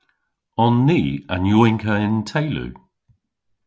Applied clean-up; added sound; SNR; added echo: none; none; none; none.